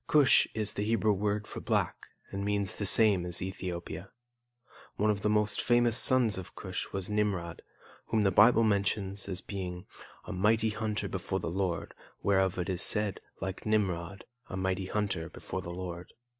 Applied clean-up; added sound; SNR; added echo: none; none; none; none.